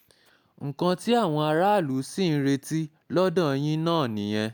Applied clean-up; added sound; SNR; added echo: none; none; none; none.